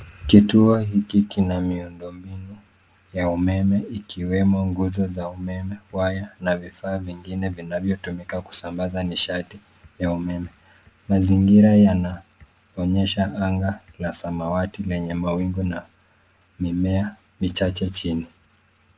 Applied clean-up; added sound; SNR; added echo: none; none; none; none.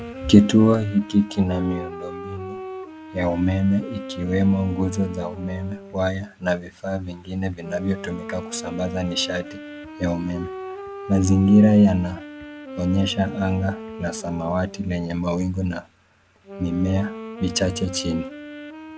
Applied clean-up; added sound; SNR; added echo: none; Wind instrument, woodwind instrument; 13 dB; none.